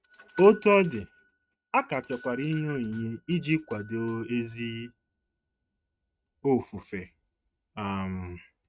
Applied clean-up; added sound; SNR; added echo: neural mask model RNNoise.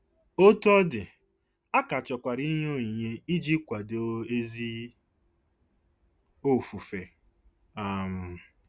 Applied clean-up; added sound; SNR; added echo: none; none; none; none.